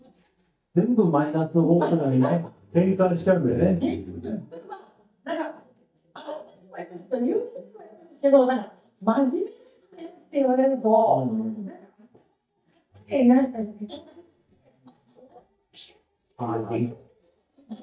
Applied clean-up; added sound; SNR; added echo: neural mask model DeepFilterNet 3.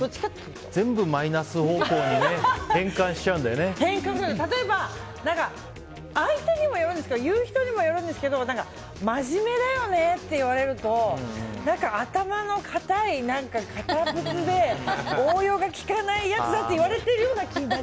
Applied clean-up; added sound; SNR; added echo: none; none; none; none.